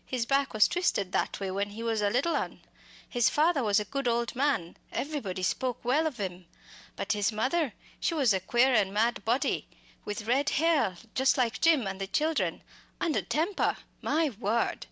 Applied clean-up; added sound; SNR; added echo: none; none; none; none.